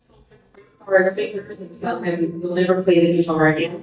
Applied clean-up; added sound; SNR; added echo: neural mask model DeepFilterNet 3.